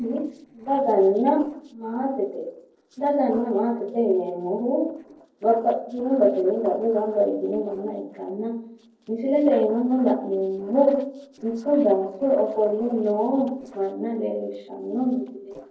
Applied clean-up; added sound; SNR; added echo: neural separator model SepFormer DNS4.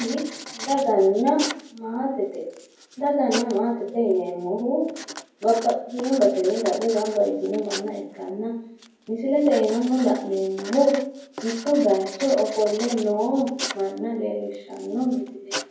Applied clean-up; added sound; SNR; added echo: none; Writing; 14 dB; reverberation time 0.9 s.